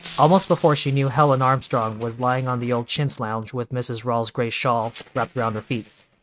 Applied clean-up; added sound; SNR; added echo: neural mask model RNNoise.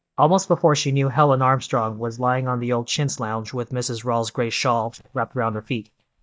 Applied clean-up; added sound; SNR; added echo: neural mask model DeepFilterNet 3.